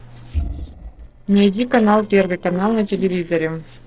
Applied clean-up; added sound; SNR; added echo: neural separator model SepFormer DNS4.